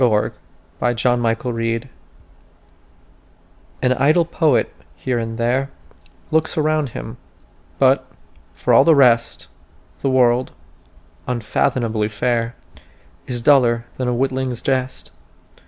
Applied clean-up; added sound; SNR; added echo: none; none; none; none.